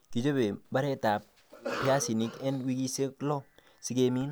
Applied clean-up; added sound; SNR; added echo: none; Cough; 11 dB; none.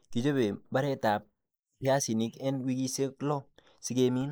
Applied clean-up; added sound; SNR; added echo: neural mask model Resemble Enhance denoiser.